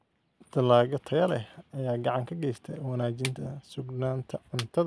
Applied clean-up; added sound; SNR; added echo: none; none; none; none.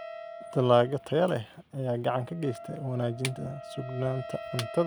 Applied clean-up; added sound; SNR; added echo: none; Wind instrument, woodwind instrument + Wind instrument, woodwind instrument; 14 dB; none.